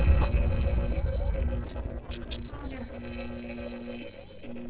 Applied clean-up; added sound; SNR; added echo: neural separator model SepFormer DNS4.